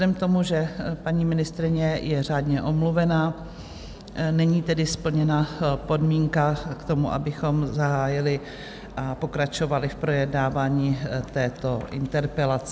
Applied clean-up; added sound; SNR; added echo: none; none; none; none.